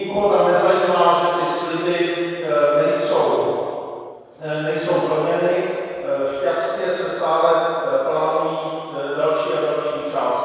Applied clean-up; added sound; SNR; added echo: none; none; none; reverberation time 2.2 s.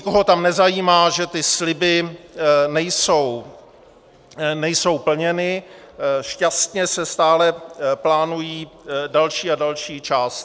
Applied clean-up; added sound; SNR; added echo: none; none; none; none.